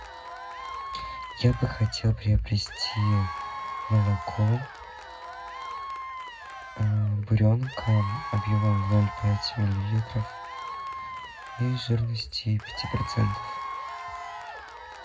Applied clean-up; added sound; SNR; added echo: none; Applause / Crowd / Cheering; 10 dB; reverberation time 0.3 s.